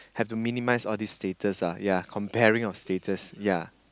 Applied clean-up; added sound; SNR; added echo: none; none; none; none.